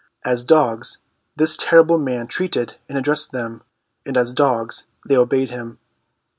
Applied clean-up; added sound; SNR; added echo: none; none; none; none.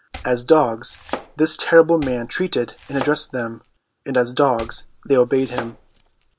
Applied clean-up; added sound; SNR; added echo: none; Domestic sounds, home sounds; 16 dB; none.